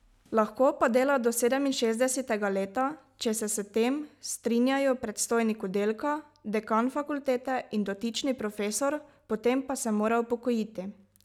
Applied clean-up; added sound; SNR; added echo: none; none; none; none.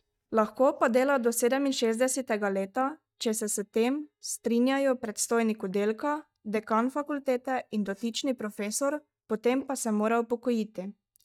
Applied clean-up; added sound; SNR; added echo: neural mask model DeepFilterNet 3.